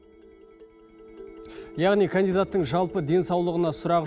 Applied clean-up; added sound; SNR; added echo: none; none; none; none.